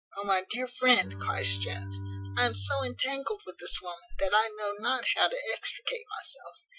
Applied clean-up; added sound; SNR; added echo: classical method Wiener filter.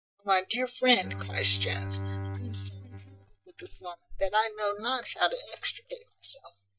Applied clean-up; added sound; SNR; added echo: neural mask model DeepFilterNet 3.